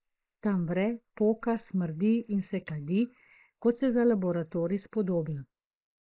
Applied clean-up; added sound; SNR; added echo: neural mask model Resemble Enhance denoiser.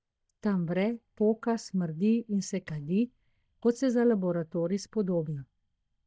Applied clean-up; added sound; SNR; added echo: neural mask model DeepFilterNet 3.